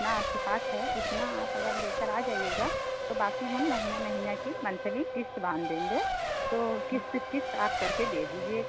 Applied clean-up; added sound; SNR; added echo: none; Race car, auto racing; -1 dB; none.